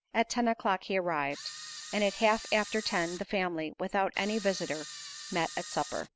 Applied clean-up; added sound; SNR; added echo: none; Camera; 12 dB; none.